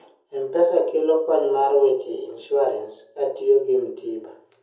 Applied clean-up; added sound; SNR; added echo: none; none; none; reverberation time 0.5 s.